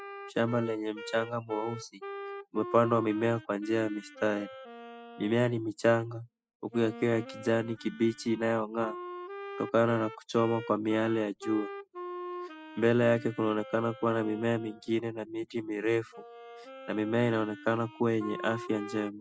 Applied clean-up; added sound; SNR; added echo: classical method spectral subtraction.